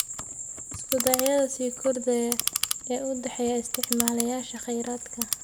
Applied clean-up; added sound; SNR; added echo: none; Clock; 5 dB; none.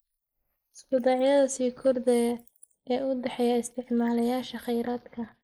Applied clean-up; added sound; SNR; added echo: neural mask model Resemble Enhance denoiser.